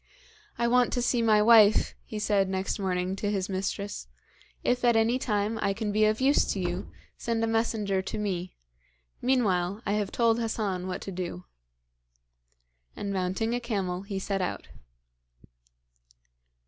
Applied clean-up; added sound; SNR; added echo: none; Subway, metro, underground; 14 dB; none.